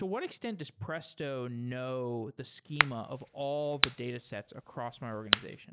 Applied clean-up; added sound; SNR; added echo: none; Crack; -3 dB; none.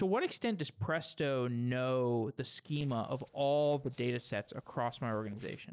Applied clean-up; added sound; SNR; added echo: neural separator model SepFormer DNS4.